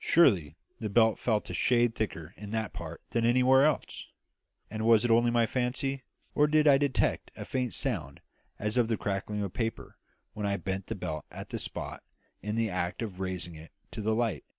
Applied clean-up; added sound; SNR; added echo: none; none; none; none.